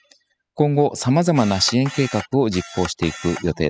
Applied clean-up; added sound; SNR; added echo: classical method spectral subtraction.